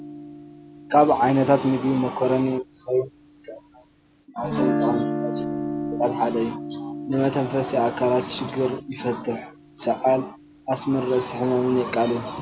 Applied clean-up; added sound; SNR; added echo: none; Guitar; 9 dB; none.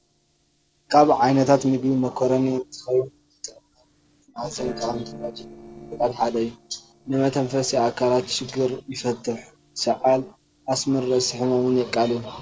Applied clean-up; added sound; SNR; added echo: neural separator model SepFormer DNS4.